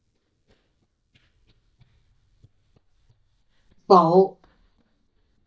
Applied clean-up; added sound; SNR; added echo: neural mask model DeepFilterNet 3.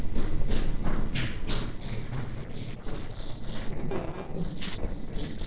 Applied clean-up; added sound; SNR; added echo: neural separator model SepFormer DNS4.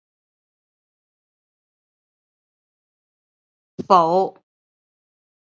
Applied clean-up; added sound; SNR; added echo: none; none; none; none.